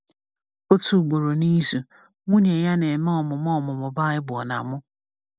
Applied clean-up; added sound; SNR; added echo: none; none; none; none.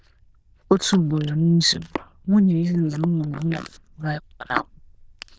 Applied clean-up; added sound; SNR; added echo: neural diffusion model UNIVERSE++.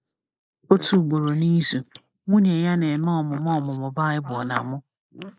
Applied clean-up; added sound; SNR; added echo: neural mask model Resemble Enhance denoiser.